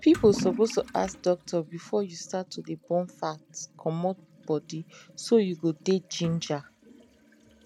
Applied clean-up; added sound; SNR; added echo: none; Toilet flush / Liquid; 15 dB; none.